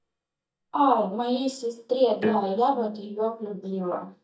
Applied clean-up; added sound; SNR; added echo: neural mask model DeepFilterNet 3.